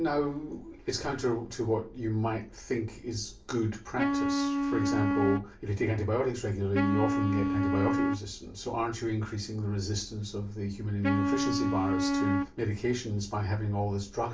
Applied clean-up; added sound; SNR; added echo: none; Wind instrument, woodwind instrument; -1 dB; reverberation time 0.3 s.